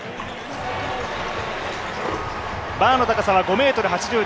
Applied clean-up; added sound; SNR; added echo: none; Sink (filling or washing); 15 dB; none.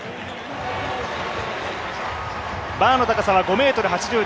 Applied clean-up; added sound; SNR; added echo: none; none; none; none.